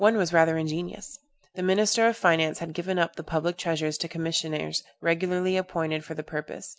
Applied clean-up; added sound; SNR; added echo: none; none; none; none.